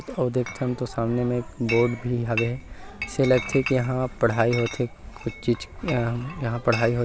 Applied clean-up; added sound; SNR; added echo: none; Chatter / Chink, clink; 13 dB; none.